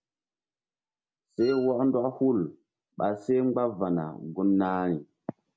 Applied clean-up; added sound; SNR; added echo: none; Wind instrument, woodwind instrument; 18 dB; none.